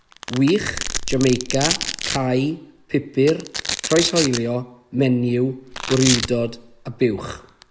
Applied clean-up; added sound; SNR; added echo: none; Domestic sounds, home sounds; 7 dB; none.